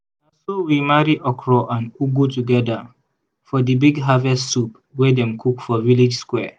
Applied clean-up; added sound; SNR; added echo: none; none; none; none.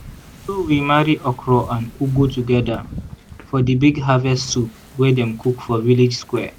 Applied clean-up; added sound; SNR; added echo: none; Wind / Ocean; 16 dB; none.